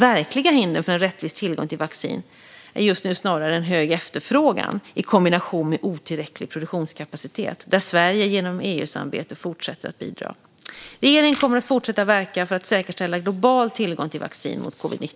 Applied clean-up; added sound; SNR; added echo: none; Camera; 17 dB; none.